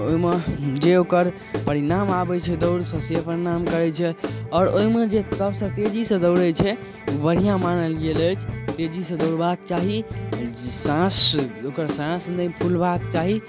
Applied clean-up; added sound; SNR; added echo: none; Guitar / Drum; 8 dB; none.